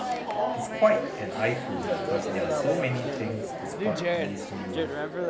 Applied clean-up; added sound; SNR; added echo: none; Chatter; -1 dB; reverberation time 0.4 s.